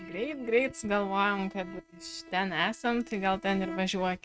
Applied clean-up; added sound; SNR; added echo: neural mask model RNNoise.